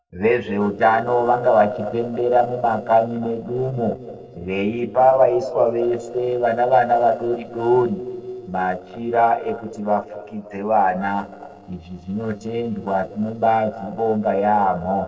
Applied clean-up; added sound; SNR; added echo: neural separator model SepFormer DNS4.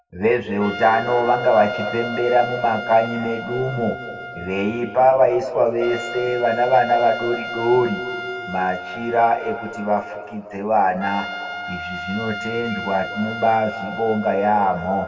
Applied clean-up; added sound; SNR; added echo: none; Trumpet; 11 dB; reverberation time 2.2 s.